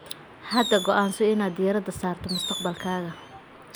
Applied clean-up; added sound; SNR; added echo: none; Fireworks; 10 dB; none.